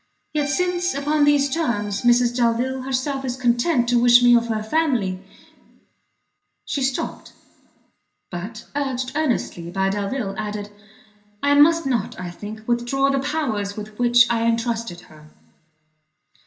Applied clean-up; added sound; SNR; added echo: none; Accordion; 17 dB; reverberation time 2.4 s.